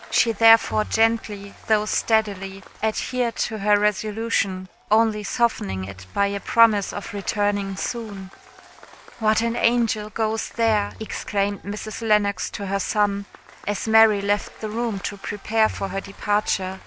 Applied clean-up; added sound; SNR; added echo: none; Bowed string instrument + Applause / Crowd / Cheering; 19 dB; none.